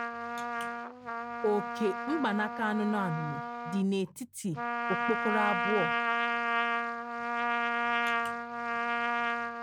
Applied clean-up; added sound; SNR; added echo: none; Trumpet; -2 dB; none.